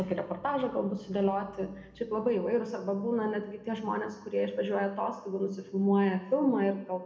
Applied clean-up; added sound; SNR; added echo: none; none; none; reverberation time 0.9 s.